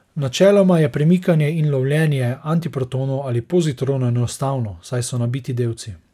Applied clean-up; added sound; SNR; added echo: none; none; none; none.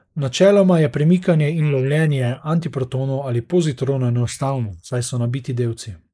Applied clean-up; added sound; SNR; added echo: neural mask model Resemble Enhance denoiser.